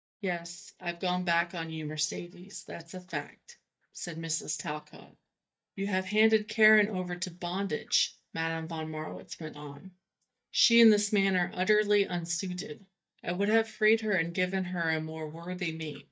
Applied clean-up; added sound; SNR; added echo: neural mask model DeepFilterNet 3.